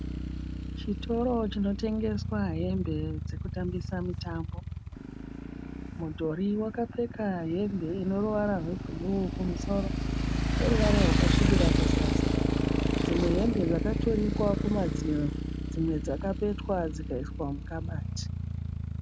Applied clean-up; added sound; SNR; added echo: none; Motorcycle; -2 dB; none.